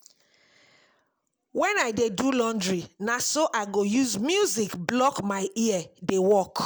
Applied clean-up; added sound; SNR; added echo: none; none; none; none.